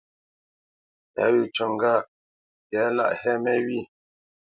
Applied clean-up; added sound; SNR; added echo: none; none; none; none.